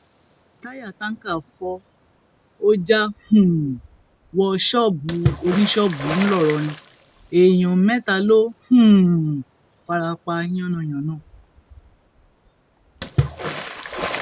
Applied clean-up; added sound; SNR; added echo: none; Water / Splash, splatter; 12 dB; none.